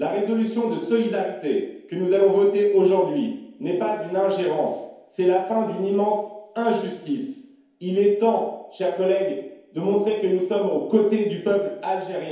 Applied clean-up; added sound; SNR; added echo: none; none; none; reverberation time 0.9 s.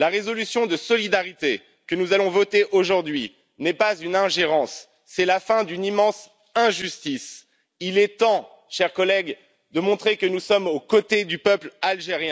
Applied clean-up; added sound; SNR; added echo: none; none; none; none.